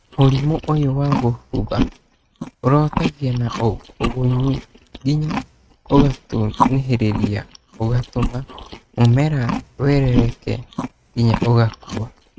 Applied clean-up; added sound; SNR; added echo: neural mask model RNNoise.